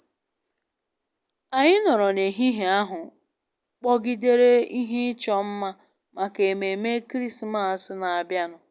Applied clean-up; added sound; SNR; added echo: none; none; none; none.